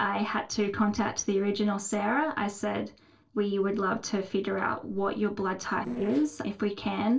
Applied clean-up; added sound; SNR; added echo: neural separator model SepFormer DNS4.